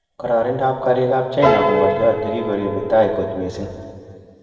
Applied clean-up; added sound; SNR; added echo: none; Piano; 2 dB; reverberation time 2.2 s.